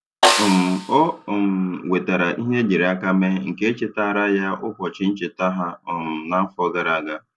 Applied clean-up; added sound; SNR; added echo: none; Snare drum; 3 dB; none.